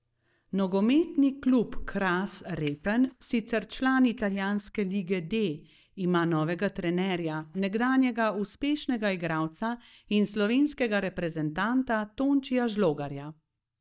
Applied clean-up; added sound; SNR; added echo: neural mask model DeepFilterNet 3.